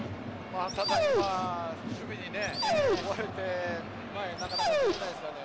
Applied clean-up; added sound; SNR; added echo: none; Dog; -2 dB; none.